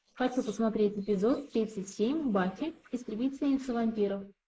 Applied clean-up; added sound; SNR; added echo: neural mask model Resemble Enhance denoiser.